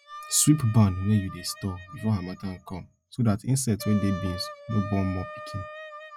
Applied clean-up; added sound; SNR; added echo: classical method log-MMSE.